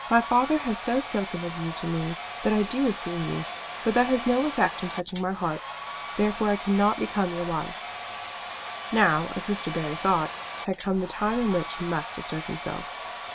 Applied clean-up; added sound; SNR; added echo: none; Domestic sounds, home sounds; 9 dB; none.